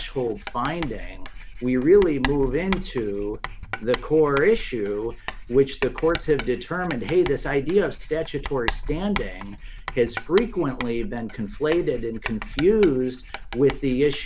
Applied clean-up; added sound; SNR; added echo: none; Writing; 9 dB; none.